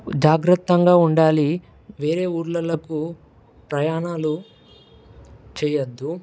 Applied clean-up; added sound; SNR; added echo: none; none; none; none.